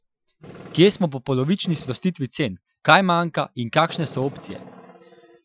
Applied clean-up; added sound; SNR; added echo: classical method Wiener filter.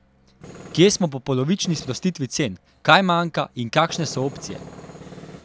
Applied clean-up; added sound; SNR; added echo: none; Tools; 19 dB; none.